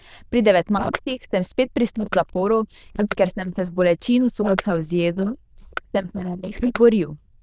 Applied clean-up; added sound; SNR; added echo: neural diffusion model UNIVERSE++.